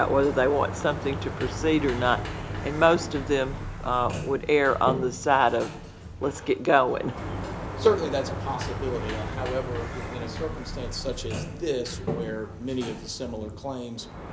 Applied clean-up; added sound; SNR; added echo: none; Sliding door; 7 dB; none.